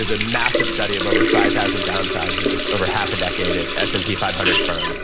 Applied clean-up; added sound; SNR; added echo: none; Water tap, faucet; -4 dB; none.